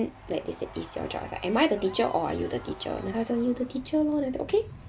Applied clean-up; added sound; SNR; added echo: none; Crowd / Cheering; 19 dB; none.